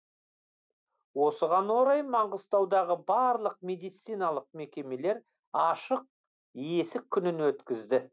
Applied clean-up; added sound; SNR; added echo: none; none; none; none.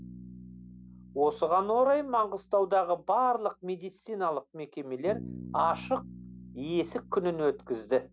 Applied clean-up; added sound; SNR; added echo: none; Bass guitar; 18 dB; none.